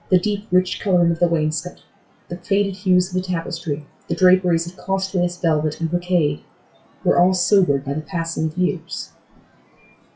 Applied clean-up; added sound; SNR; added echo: classical method WPE with log-MMSE.